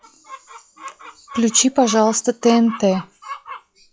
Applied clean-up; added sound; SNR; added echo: classical method log-MMSE.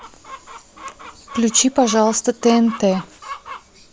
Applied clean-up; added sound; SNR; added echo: none; Chicken, rooster; 16 dB; none.